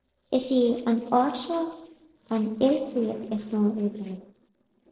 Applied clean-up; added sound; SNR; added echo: neural separator model SepFormer DNS4.